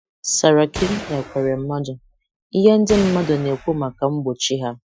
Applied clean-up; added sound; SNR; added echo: classical method Wiener filter.